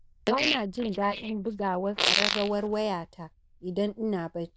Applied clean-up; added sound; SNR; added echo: neural diffusion model UNIVERSE++.